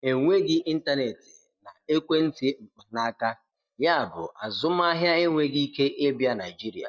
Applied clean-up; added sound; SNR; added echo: neural mask model DeepFilterNet 3.